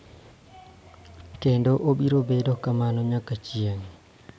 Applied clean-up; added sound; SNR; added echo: none; none; none; none.